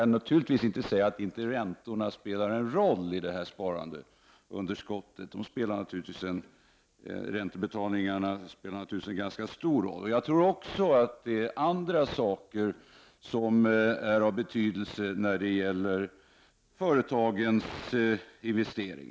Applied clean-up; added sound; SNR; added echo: none; none; none; none.